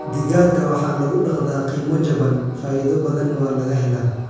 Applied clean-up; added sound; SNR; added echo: none; Train; 15 dB; reverberation time 1.3 s.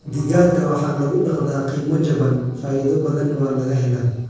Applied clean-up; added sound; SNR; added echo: neural separator model SepFormer DNS4.